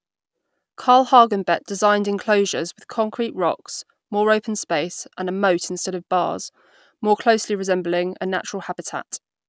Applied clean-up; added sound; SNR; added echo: none; none; none; none.